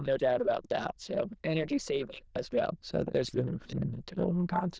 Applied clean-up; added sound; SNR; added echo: neural diffusion model UNIVERSE++.